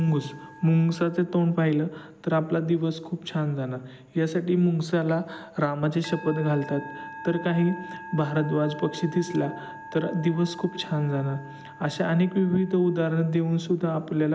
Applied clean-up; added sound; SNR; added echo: none; Musical instrument; 18 dB; none.